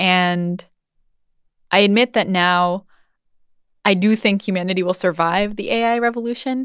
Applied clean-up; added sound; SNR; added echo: none; none; none; none.